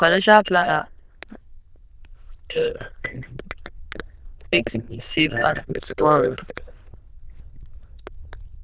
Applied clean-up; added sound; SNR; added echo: neural diffusion model UNIVERSE++.